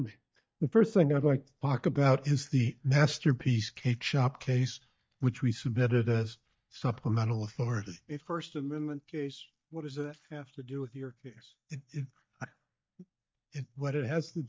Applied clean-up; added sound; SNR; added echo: neural mask model DeepFilterNet 3.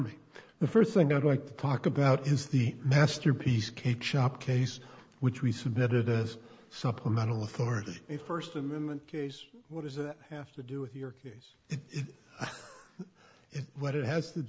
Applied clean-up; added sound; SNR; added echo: none; none; none; none.